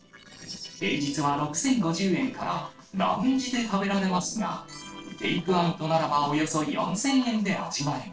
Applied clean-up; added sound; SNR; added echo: neural separator model SepFormer DNS4.